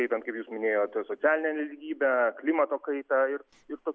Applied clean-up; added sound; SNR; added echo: none; none; none; none.